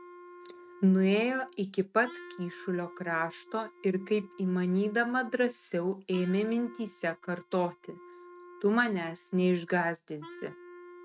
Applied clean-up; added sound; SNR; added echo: neural mask model RNNoise.